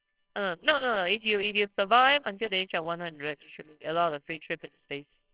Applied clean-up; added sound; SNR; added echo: neural separator model SepFormer WHAMR!.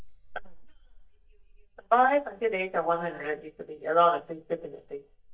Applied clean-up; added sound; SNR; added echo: neural mask model DeepFilterNet 3.